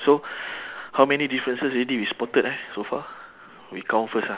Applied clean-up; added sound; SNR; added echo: none; none; none; none.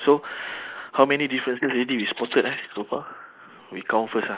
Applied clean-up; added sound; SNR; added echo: neural mask model Resemble Enhance denoiser.